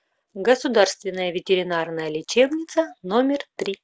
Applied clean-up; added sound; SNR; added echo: none; none; none; none.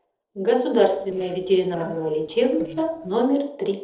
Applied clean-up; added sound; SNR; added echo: neural separator model SepFormer DNS4.